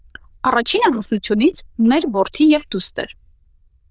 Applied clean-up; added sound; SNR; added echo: neural diffusion model UNIVERSE++.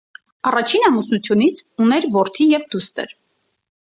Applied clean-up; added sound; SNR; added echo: none; none; none; none.